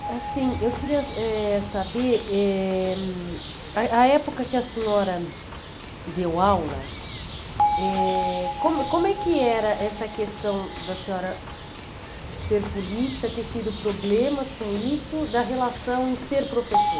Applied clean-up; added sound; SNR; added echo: none; Bird + Bell; 5 dB; none.